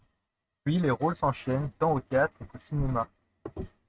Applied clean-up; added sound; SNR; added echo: neural mask model RNNoise.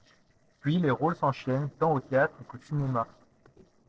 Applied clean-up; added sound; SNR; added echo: neural separator model SepFormer DNS4.